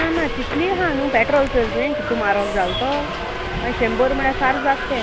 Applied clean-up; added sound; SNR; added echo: none; Subway, metro, underground; 4 dB; none.